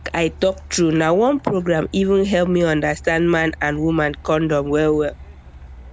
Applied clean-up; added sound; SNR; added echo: none; Truck; 19 dB; none.